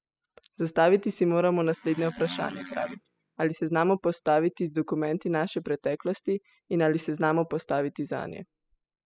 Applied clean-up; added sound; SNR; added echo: classical method spectral subtraction.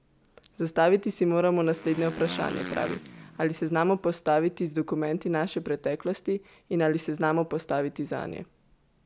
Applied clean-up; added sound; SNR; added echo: none; Motorcycle; 12 dB; none.